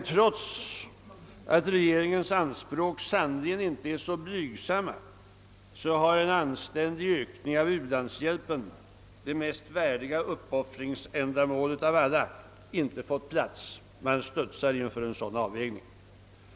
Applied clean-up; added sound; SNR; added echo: none; none; none; none.